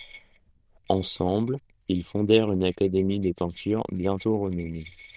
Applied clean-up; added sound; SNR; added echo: neural diffusion model UNIVERSE++.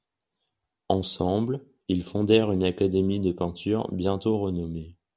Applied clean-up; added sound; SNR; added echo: none; none; none; none.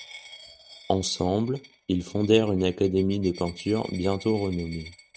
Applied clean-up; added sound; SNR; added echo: neural mask model RNNoise.